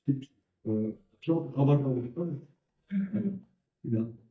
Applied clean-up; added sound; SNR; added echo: neural mask model DeepFilterNet 3.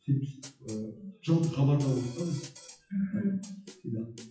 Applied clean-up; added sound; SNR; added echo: classical method WPE with log-MMSE.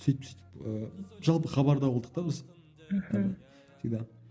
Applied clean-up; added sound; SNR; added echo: none; none; none; none.